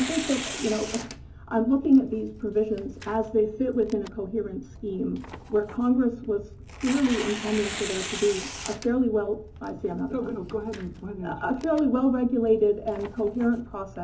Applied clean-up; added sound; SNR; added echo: none; Tearing; 13 dB; reverberation time 0.3 s.